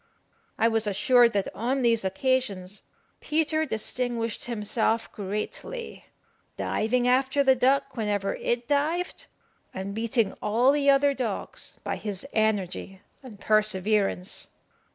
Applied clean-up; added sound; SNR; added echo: none; none; none; none.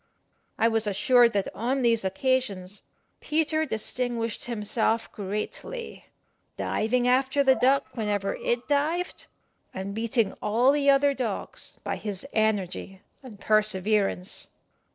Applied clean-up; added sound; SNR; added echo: neural separator model SepFormer DNS4.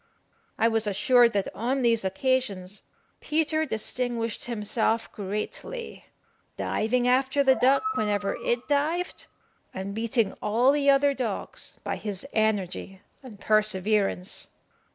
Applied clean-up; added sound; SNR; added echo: none; Animal; 10 dB; none.